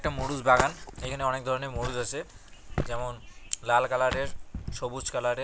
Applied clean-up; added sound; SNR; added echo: none; Walk, footsteps; 8 dB; none.